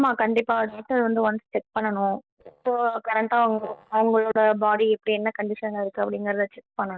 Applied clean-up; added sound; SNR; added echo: neural mask model DeepFilterNet 3.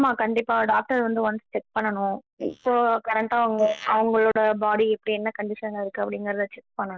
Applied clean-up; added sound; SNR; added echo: neural mask model Resemble Enhance denoiser.